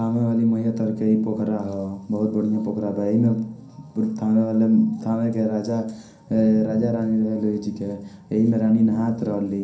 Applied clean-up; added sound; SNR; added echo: none; none; none; reverberation time 0.6 s.